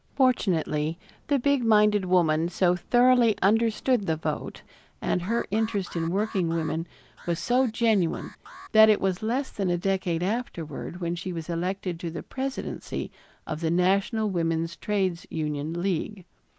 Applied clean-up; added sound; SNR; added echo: neural mask model Resemble Enhance denoiser.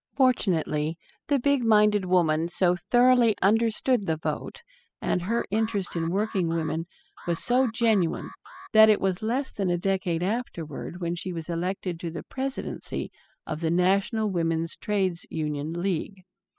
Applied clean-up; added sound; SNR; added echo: classical method spectral subtraction.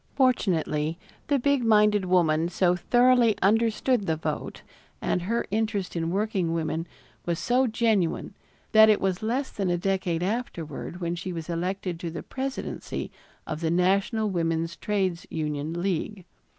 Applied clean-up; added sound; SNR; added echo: none; none; none; none.